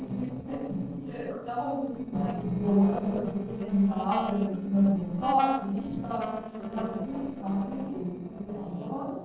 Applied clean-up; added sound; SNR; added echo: neural separator model SepFormer DNS4.